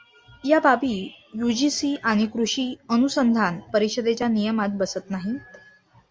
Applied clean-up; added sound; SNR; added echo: none; none; none; none.